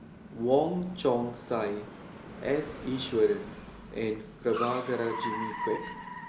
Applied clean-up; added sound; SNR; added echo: none; Car; 10 dB; none.